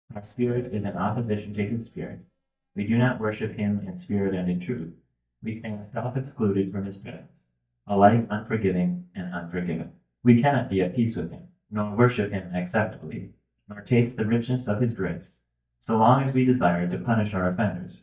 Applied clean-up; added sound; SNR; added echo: neural mask model DeepFilterNet 3.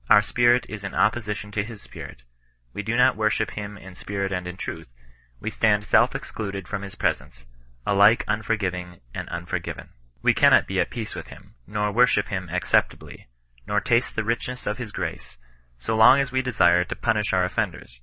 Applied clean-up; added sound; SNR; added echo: none; none; none; none.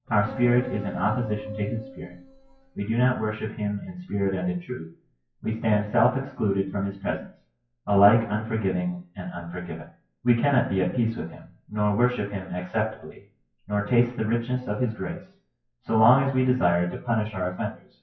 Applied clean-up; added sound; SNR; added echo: classical method WPE with log-MMSE.